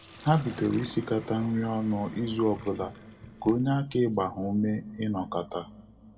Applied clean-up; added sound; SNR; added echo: none; Sink (filling or washing); 19 dB; reverberation time 1.4 s.